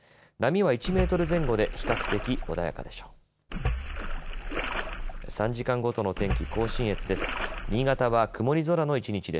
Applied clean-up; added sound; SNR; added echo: none; Splash, splatter; 4 dB; none.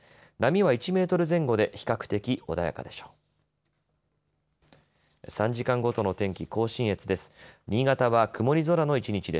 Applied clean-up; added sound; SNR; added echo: none; none; none; none.